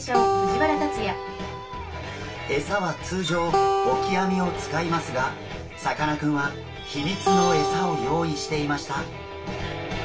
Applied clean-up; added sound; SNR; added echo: none; Acoustic guitar; 1 dB; reverberation time 0.2 s.